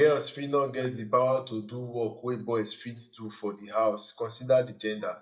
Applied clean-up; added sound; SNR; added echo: neural mask model DeepFilterNet 3.